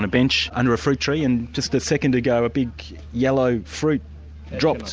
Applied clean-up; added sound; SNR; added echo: none; none; none; none.